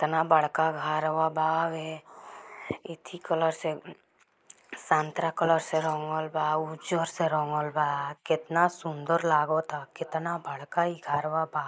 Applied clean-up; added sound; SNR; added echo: neural mask model Resemble Enhance denoiser.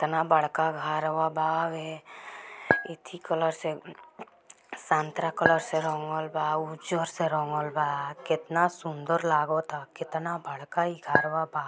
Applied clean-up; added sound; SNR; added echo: none; Chink, clink; -1 dB; none.